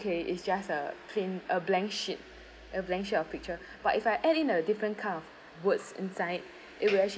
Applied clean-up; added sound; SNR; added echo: none; none; none; none.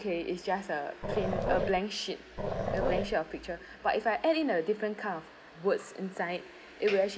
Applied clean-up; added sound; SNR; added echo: none; Growling; 1 dB; none.